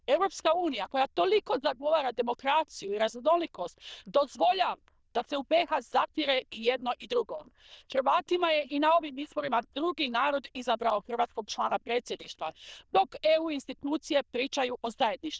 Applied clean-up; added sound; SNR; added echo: neural diffusion model UNIVERSE++.